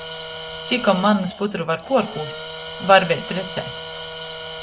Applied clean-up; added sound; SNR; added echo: none; Tools; 11 dB; none.